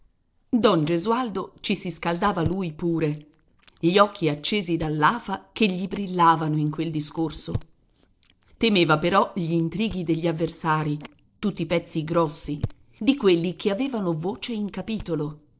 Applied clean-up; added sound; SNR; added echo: neural separator model SepFormer DNS4.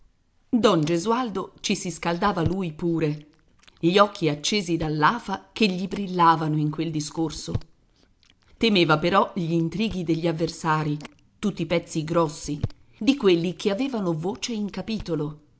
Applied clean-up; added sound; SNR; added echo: none; Chewing, mastication; 18 dB; none.